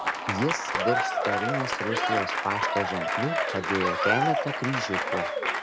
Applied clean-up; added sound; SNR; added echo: none; Applause / Crowd; -4 dB; none.